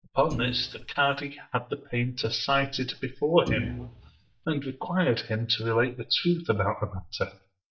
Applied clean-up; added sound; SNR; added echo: neural mask model DeepFilterNet 3.